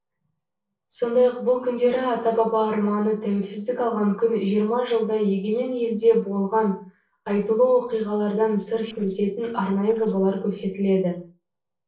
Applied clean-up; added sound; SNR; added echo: neural separator model SepFormer DNS4.